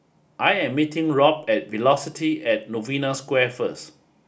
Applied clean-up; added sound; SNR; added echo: none; none; none; none.